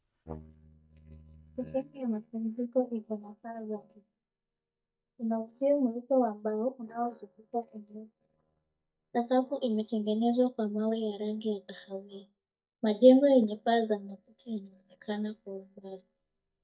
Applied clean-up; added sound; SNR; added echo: neural mask model DeepFilterNet 3.